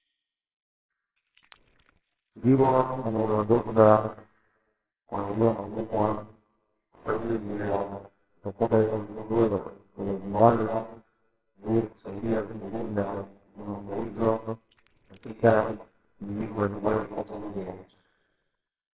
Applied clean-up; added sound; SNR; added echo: neural separator model SepFormer WHAMR!.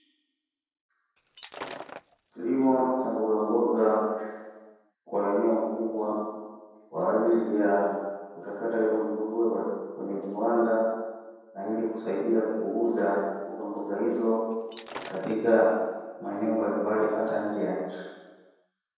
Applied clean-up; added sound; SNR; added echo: none; Shatter; 15 dB; reverberation time 1.2 s.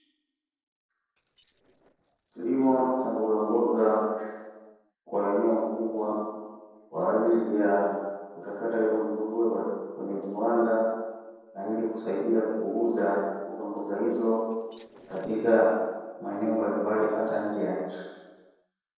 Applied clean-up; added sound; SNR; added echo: neural separator model SepFormer DNS4.